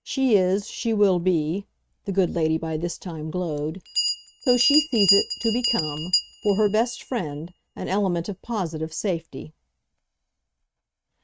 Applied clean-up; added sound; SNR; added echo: neural mask model RNNoise.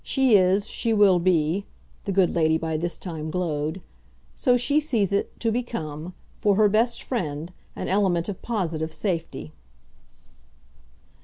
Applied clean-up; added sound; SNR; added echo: none; none; none; none.